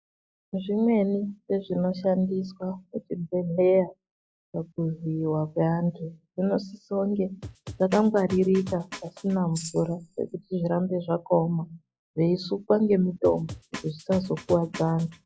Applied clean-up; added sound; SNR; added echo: classical method log-MMSE.